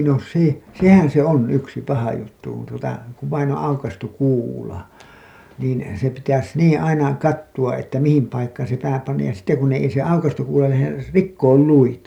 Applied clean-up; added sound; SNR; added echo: none; none; none; none.